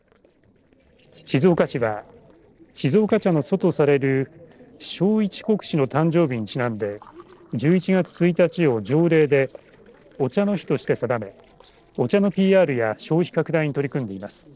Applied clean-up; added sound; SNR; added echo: neural separator model SepFormer DNS4.